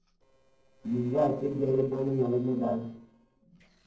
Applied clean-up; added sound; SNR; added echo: neural separator model SepFormer DNS4.